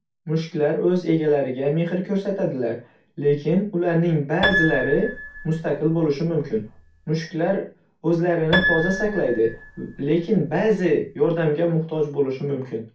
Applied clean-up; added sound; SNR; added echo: none; Piano; 6 dB; reverberation time 0.3 s.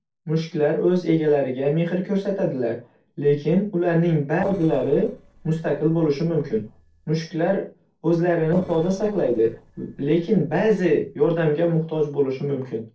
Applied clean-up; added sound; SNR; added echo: neural separator model SepFormer DNS4.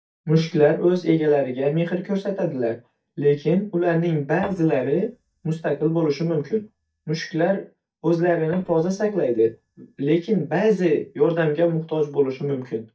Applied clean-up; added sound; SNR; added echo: neural mask model DeepFilterNet 3.